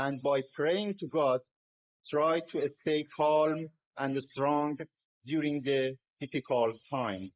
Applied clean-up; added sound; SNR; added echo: neural mask model Resemble Enhance denoiser.